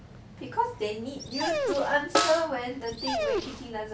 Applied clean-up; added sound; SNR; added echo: none; Dog + Snare drum; 1 dB; none.